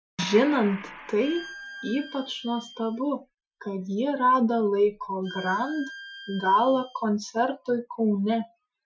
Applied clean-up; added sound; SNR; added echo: classical method Wiener filter.